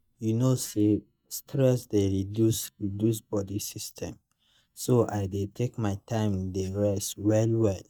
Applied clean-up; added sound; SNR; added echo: neural mask model DeepFilterNet 3.